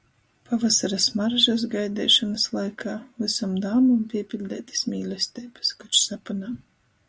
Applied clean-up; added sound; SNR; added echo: none; none; none; none.